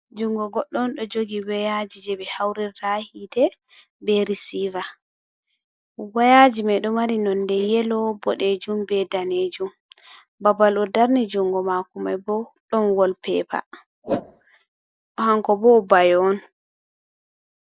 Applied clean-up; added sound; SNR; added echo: neural mask model Resemble Enhance denoiser.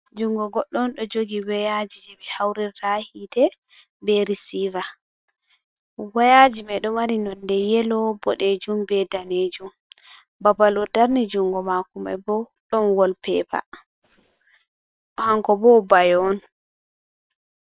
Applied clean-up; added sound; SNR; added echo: neural separator model SepFormer WHAM!.